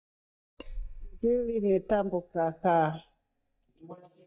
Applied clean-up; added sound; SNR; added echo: neural mask model DeepFilterNet 3.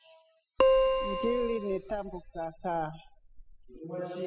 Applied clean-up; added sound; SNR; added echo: classical method spectral subtraction.